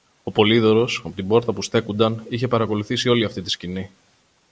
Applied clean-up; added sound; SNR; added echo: none; none; none; none.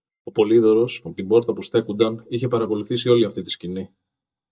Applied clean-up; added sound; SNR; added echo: neural mask model DeepFilterNet 3.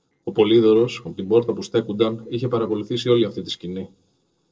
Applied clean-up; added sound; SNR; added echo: neural separator model SepFormer DNS4.